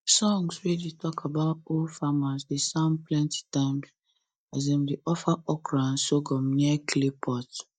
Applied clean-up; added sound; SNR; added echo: neural mask model DeepFilterNet 3.